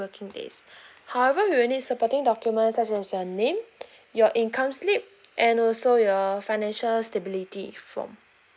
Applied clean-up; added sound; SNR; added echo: none; none; none; none.